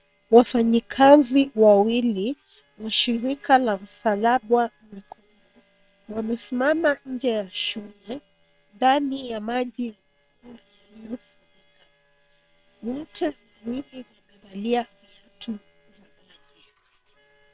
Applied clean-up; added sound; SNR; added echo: neural separator model SepFormer WHAM!.